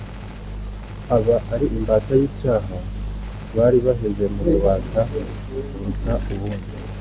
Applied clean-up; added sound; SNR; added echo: none; Gunshot, gunfire; 20 dB; none.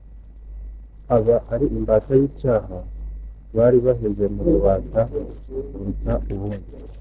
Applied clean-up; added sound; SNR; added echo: neural separator model SepFormer DNS4.